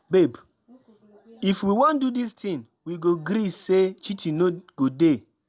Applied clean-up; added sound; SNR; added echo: none; none; none; none.